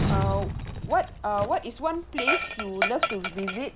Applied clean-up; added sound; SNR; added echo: none; Dog + Slam; 0 dB; none.